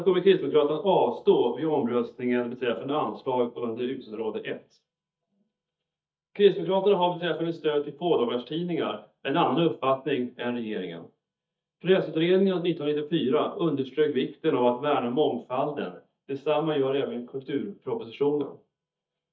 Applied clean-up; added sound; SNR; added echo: neural mask model DeepFilterNet 3.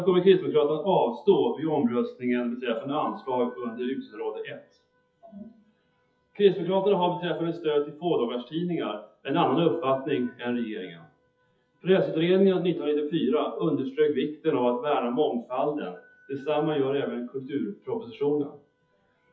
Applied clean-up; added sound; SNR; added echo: classical method WPE with log-MMSE.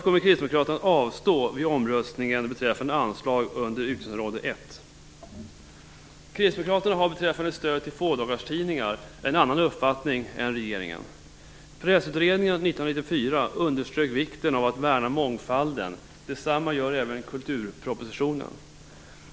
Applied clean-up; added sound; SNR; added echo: none; none; none; none.